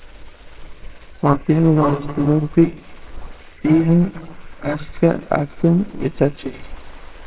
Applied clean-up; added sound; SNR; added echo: neural separator model SepFormer WHAMR!.